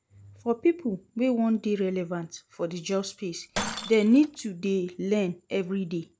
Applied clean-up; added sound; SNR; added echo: none; Shatter; 16 dB; none.